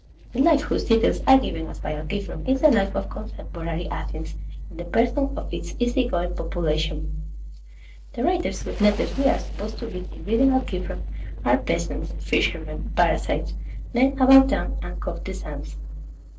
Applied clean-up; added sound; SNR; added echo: neural separator model SepFormer DNS4.